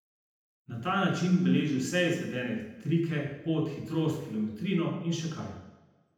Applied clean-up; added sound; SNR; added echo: none; none; none; reverberation time 0.9 s.